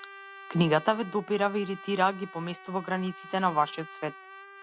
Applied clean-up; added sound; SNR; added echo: none; Trumpet; 17 dB; none.